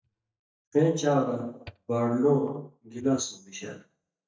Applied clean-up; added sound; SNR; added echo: neural mask model DeepFilterNet 3.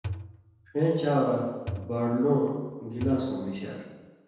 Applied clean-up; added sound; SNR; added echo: none; Thump, thud; 11 dB; reverberation time 1.2 s.